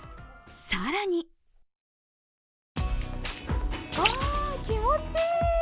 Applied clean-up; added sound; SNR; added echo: none; Liquid; 6 dB; none.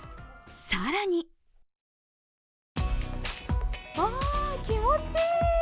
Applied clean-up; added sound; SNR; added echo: none; none; none; none.